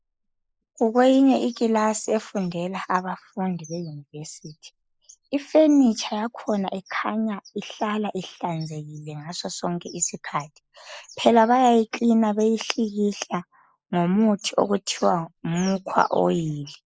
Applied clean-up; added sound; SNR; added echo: neural mask model Resemble Enhance denoiser.